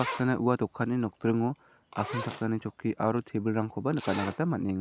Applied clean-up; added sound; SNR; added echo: none; Zipper (clothing); 13 dB; none.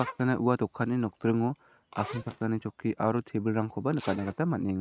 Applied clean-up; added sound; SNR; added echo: neural mask model RNNoise.